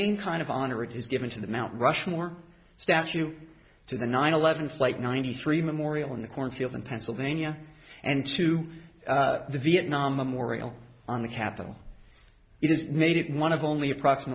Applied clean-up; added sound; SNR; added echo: none; none; none; none.